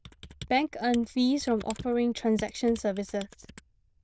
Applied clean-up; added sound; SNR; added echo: neural diffusion model UNIVERSE++.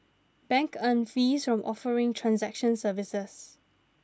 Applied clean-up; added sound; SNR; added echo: none; none; none; none.